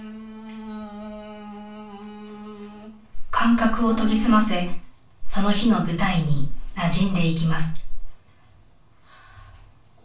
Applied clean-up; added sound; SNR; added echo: none; none; none; reverberation time 0.3 s.